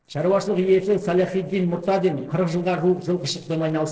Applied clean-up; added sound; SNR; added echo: neural separator model SepFormer DNS4.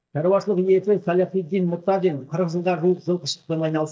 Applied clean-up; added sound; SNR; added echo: neural mask model DeepFilterNet 3.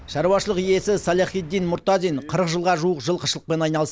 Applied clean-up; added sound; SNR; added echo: none; none; none; none.